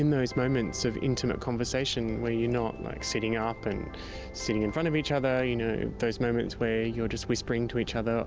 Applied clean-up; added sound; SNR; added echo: none; Electric guitar; 18 dB; none.